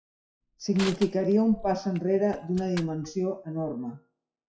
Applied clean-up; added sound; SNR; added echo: classical method WPE with log-MMSE.